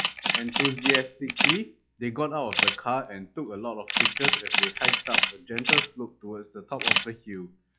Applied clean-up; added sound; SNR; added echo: classical method log-MMSE.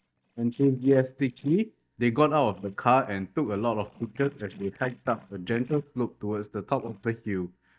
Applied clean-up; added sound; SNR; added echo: neural mask model DeepFilterNet 3.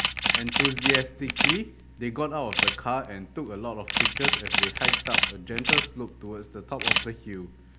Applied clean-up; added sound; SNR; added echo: none; Camera; -5 dB; none.